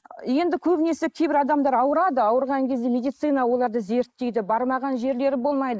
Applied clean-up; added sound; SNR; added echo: neural mask model Resemble Enhance denoiser.